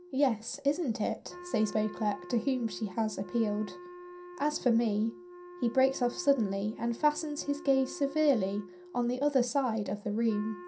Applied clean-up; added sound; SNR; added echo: none; Wind instrument, woodwind instrument; 17 dB; reverberation time 0.3 s.